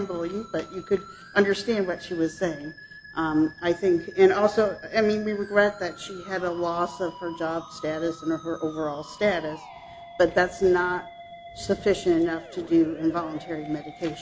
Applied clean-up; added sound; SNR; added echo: none; Musical instrument; 18 dB; none.